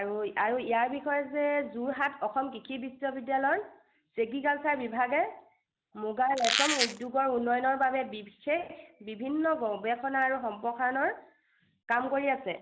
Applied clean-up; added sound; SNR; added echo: none; Squeak; -1 dB; none.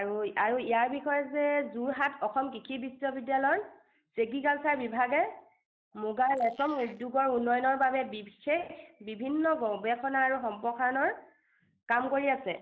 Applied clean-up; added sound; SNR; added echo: neural mask model Resemble Enhance denoiser.